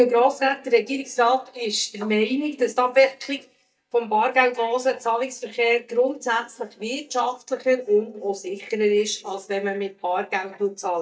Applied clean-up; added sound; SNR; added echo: neural mask model DeepFilterNet 3.